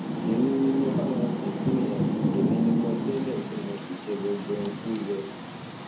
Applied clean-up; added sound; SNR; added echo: none; Rain; 0 dB; reverberation time 0.4 s.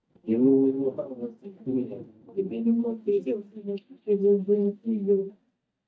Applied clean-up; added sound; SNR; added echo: neural mask model DeepFilterNet 3.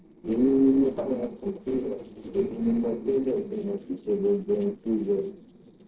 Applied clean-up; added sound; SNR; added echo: neural separator model SepFormer DNS4.